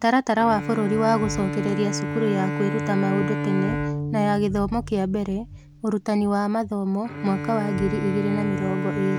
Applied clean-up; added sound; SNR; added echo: none; Bowed string instrument; 5 dB; none.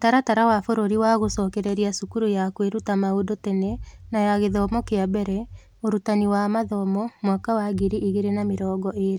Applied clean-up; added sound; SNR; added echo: none; none; none; none.